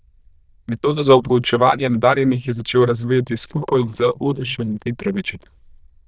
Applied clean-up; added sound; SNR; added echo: neural diffusion model UNIVERSE++.